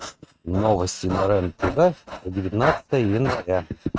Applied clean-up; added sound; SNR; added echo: neural mask model RNNoise.